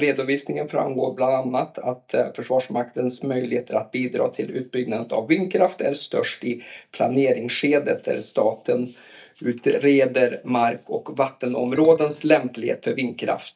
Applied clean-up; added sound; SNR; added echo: neural mask model DeepFilterNet 3.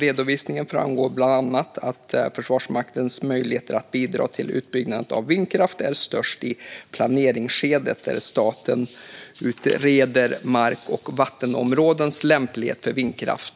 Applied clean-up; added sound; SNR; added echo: none; none; none; none.